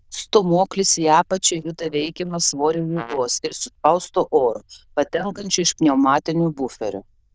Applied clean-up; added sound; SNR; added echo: neural diffusion model UNIVERSE++.